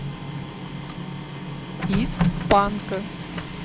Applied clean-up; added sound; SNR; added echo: none; Printer; 1 dB; none.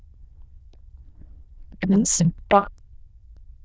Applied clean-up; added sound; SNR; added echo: neural diffusion model UNIVERSE++.